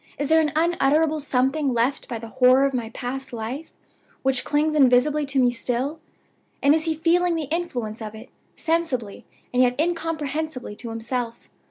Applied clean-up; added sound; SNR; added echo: none; none; none; none.